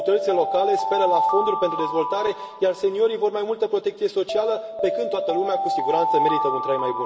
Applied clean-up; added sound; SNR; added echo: none; Alarm; 2 dB; reverberation time 2.4 s.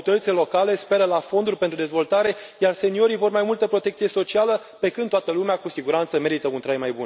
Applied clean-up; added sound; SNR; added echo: none; none; none; none.